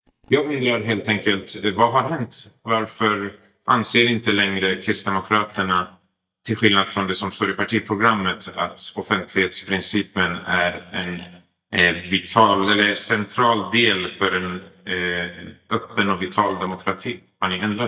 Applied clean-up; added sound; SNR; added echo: neural mask model DeepFilterNet 3.